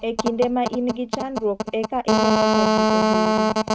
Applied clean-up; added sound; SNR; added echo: neural mask model RNNoise.